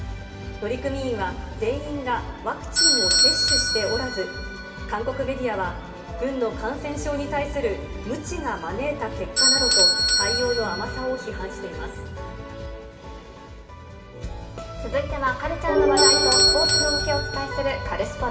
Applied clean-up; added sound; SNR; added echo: none; Bell / Doorbell; -1 dB; reverberation time 2.6 s.